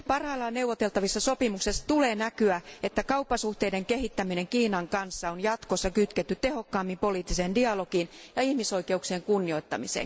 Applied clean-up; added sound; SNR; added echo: none; none; none; none.